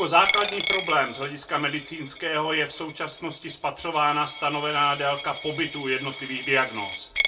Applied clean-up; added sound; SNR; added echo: none; Coin (dropping); 7 dB; reverberation time 0.2 s.